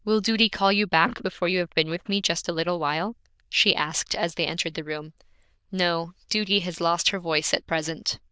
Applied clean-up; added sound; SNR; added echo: neural diffusion model UNIVERSE++.